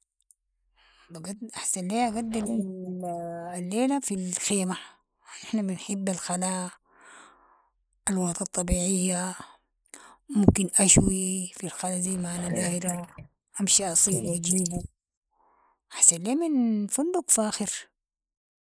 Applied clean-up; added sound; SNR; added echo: neural mask model Resemble Enhance denoiser.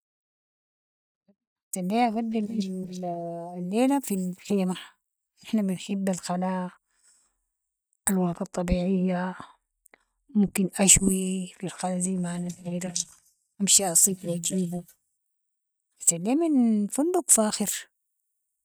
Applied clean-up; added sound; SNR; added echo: neural mask model DeepFilterNet 3.